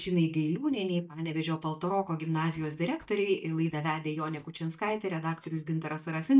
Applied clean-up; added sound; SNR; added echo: neural mask model DeepFilterNet 3.